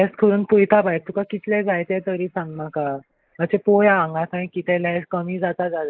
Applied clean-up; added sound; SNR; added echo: neural mask model Resemble Enhance denoiser.